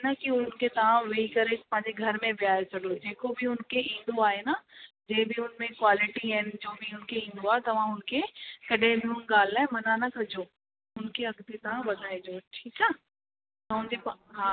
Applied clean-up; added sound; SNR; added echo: none; none; none; none.